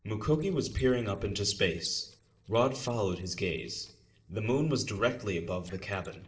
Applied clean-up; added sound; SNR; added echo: neural separator model SepFormer DNS4.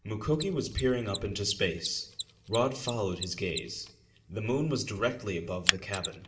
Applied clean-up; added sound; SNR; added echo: none; Mechanisms; 7 dB; reverberation time 0.6 s.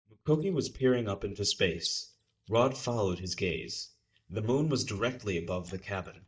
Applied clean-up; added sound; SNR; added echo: neural mask model DeepFilterNet 3.